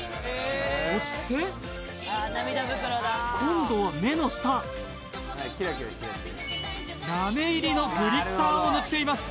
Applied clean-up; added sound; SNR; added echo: none; none; none; none.